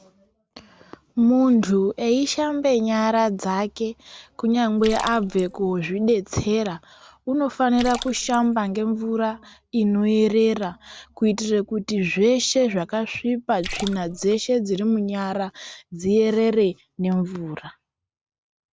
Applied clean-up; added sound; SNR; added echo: none; Splash, splatter; 14 dB; none.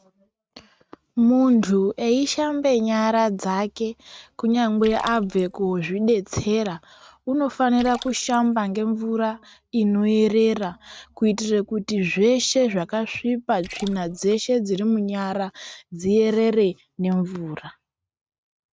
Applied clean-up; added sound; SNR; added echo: neural mask model RNNoise.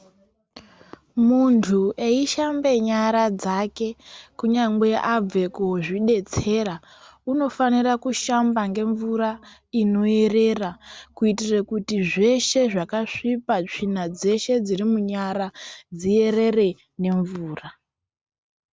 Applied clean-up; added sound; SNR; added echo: none; none; none; none.